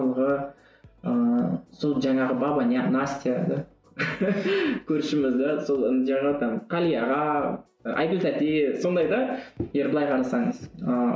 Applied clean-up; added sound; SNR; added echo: none; none; none; none.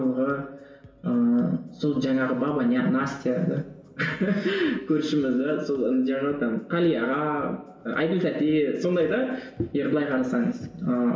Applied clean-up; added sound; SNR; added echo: none; none; none; reverberation time 1.5 s.